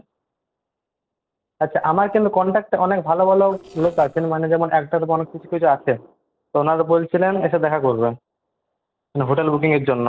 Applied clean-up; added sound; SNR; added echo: neural separator model SepFormer DNS4.